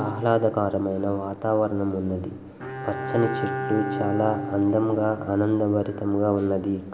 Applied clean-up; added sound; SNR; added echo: none; Bowed string instrument; 11 dB; none.